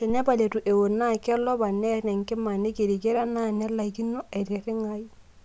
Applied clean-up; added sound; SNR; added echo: none; none; none; none.